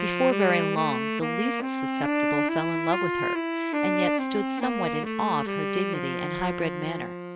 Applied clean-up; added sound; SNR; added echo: none; Wind instrument, woodwind instrument; -2 dB; none.